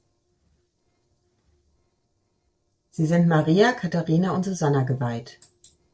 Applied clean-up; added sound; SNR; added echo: neural separator model SepFormer DNS4.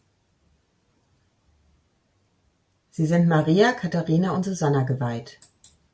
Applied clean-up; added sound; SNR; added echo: none; none; none; none.